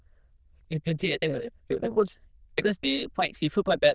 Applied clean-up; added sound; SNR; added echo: neural diffusion model UNIVERSE++.